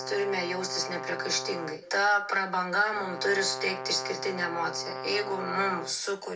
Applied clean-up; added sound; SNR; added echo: none; Brass instrument; 9 dB; reverberation time 0.2 s.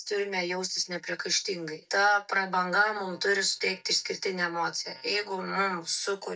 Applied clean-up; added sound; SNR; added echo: neural mask model DeepFilterNet 3.